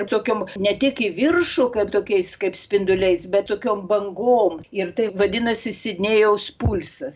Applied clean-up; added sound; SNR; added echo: none; none; none; none.